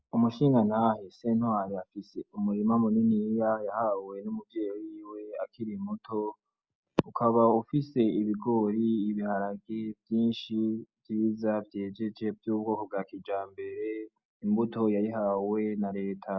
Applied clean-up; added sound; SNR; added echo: none; none; none; none.